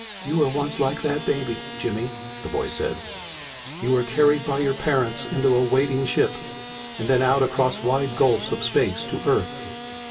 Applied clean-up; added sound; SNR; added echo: none; Engine starting / Sawing; 11 dB; reverberation time 2.3 s.